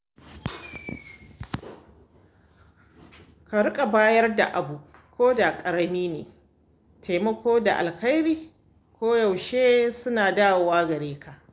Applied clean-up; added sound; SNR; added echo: none; none; none; none.